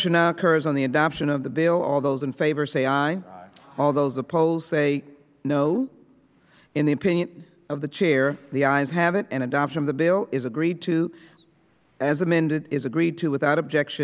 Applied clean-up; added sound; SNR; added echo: none; none; none; none.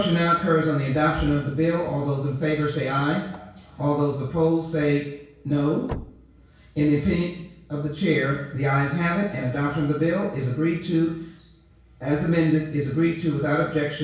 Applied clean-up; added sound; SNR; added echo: none; Slam / Car; 19 dB; reverberation time 0.6 s.